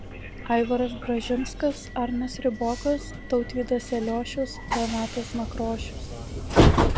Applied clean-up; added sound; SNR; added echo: none; Train; 0 dB; none.